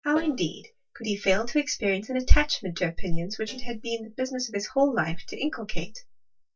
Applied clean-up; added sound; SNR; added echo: neural mask model DeepFilterNet 3.